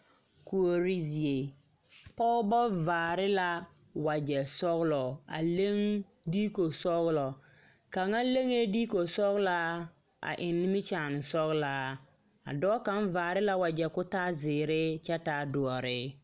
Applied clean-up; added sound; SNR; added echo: none; none; none; none.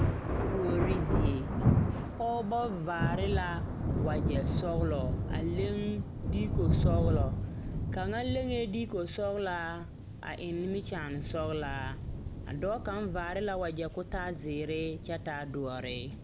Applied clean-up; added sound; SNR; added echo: none; Thunder; -2 dB; none.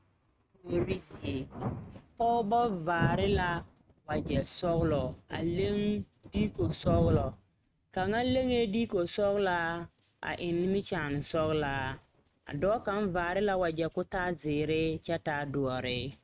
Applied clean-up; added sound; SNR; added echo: neural mask model RNNoise.